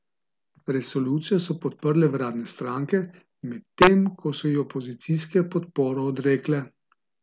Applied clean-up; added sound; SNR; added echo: none; none; none; none.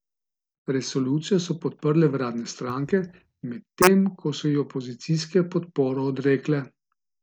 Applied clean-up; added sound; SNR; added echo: neural mask model DeepFilterNet 3.